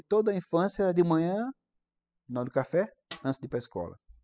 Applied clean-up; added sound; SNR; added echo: classical method spectral subtraction.